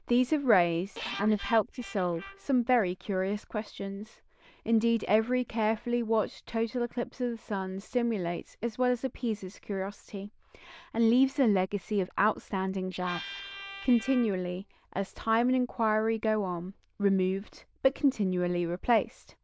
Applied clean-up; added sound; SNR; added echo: neural diffusion model UNIVERSE++.